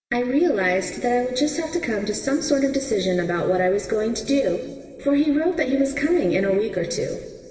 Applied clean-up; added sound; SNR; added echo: none; none; none; reverberation time 1.9 s.